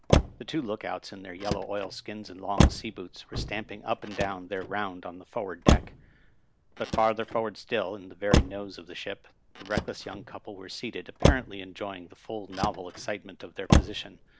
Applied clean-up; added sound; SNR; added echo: none; Motor vehicle (road); -4 dB; none.